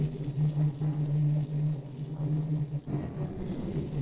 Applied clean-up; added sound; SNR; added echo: neural separator model SepFormer DNS4.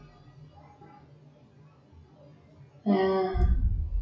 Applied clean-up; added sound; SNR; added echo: classical method WPE with log-MMSE.